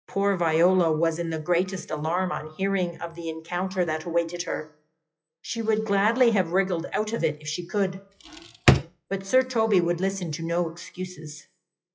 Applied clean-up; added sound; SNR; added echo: classical method WPE with log-MMSE.